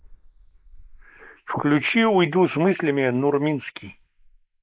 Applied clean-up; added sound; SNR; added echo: neural mask model Resemble Enhance denoiser.